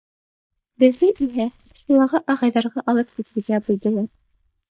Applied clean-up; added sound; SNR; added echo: neural mask model DeepFilterNet 3.